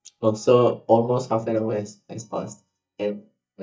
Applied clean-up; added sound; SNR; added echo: neural mask model DeepFilterNet 3.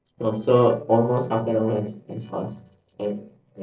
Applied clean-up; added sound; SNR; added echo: neural separator model SepFormer DNS4.